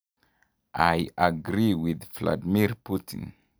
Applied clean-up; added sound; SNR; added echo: none; none; none; none.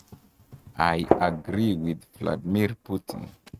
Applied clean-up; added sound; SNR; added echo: neural mask model RNNoise.